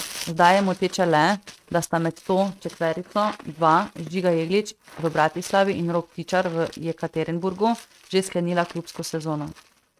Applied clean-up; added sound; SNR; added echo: neural mask model RNNoise.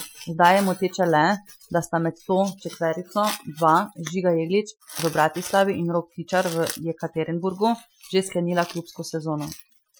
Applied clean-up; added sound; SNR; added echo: classical method Wiener filter.